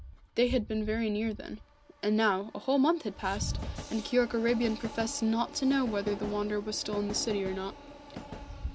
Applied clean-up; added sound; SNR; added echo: none; Train; 11 dB; none.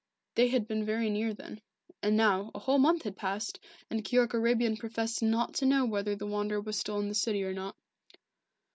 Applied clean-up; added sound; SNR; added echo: none; none; none; none.